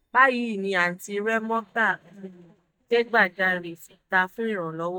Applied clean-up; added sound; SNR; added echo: neural mask model DeepFilterNet 3.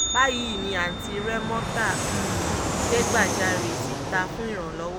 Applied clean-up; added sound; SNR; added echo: none; Fixed-wing aircraft, airplane + Bell; 0 dB; none.